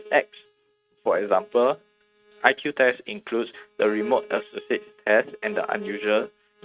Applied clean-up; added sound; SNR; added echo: neural mask model RNNoise.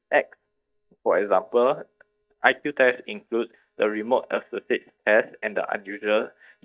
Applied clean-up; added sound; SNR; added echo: neural mask model DeepFilterNet 3.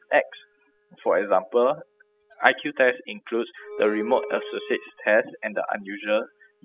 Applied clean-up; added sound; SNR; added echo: classical method spectral subtraction.